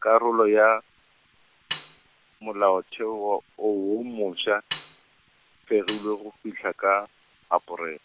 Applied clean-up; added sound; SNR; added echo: none; Snare drum; 14 dB; none.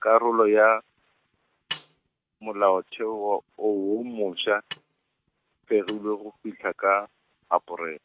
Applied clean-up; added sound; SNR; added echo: neural mask model RNNoise.